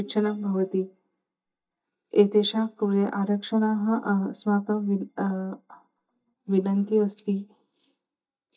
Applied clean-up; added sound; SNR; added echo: neural mask model DeepFilterNet 3.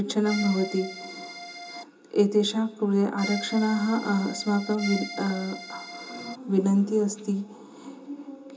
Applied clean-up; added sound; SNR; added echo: none; Accordion; 11 dB; reverberation time 0.2 s.